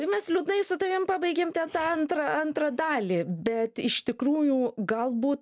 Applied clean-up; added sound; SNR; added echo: none; none; none; none.